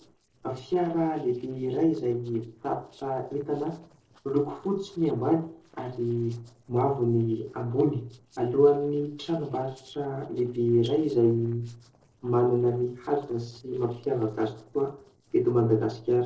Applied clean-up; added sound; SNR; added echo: neural separator model SepFormer DNS4.